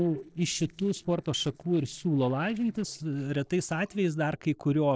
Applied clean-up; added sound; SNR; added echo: neural separator model SepFormer DNS4.